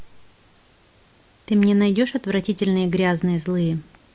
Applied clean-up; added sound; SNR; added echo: none; none; none; none.